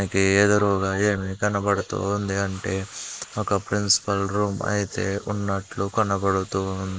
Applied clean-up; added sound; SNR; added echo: neural mask model Resemble Enhance denoiser.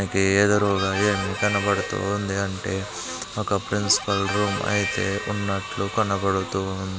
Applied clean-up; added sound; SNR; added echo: none; Harmonica; 9 dB; none.